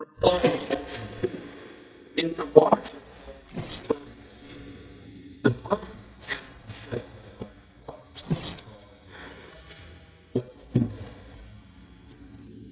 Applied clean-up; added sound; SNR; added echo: neural mask model DeepFilterNet 3.